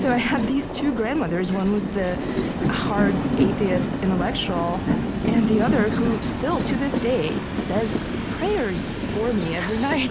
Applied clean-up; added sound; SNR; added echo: none; Train; 0 dB; none.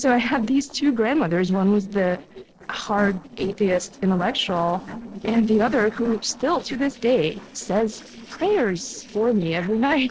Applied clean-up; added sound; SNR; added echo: neural separator model SepFormer DNS4.